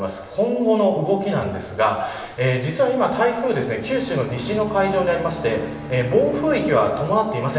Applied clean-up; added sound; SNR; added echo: none; Bowed string instrument; 16 dB; reverberation time 1.1 s.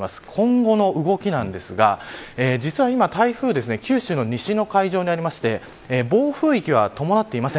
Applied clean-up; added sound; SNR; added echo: none; none; none; none.